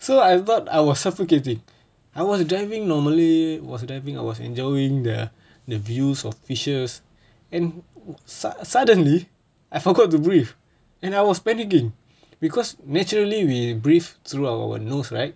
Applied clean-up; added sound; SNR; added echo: none; none; none; none.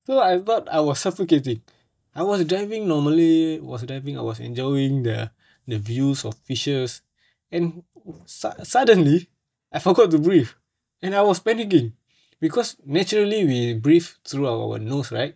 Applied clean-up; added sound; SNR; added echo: neural mask model DeepFilterNet 3.